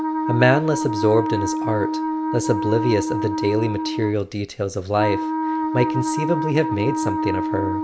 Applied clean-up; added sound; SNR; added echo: none; Wind instrument, woodwind instrument; 1 dB; none.